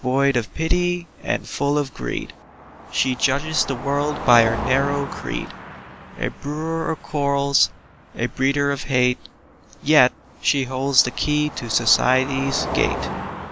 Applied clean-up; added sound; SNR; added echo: none; Car passing by; 11 dB; none.